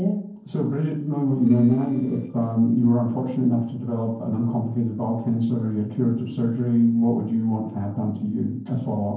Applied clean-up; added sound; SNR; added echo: neural separator model SepFormer DNS4.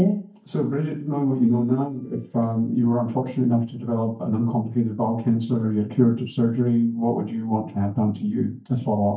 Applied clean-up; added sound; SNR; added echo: neural mask model DeepFilterNet 3.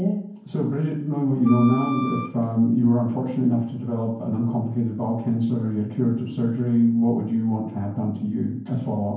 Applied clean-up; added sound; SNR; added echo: none; Wind instrument, woodwind instrument; 11 dB; reverberation time 0.9 s.